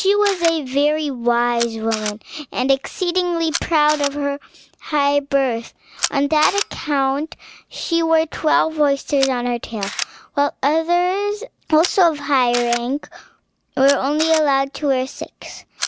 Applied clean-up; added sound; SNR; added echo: none; Camera; 13 dB; none.